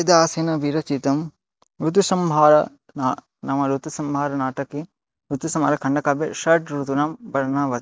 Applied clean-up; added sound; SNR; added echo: none; none; none; none.